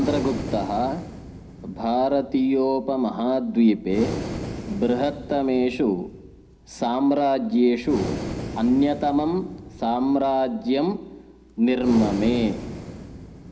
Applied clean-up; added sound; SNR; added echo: none; Breathing; 11 dB; reverberation time 0.5 s.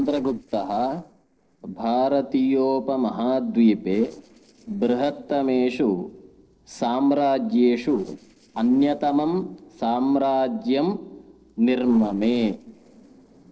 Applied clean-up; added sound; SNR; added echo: neural separator model SepFormer DNS4.